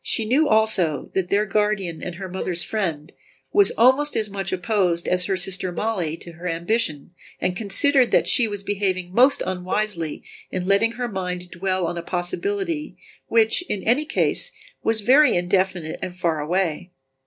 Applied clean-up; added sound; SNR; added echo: neural separator model SepFormer DNS4.